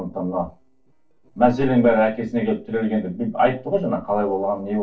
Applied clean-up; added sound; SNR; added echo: neural separator model SepFormer DNS4.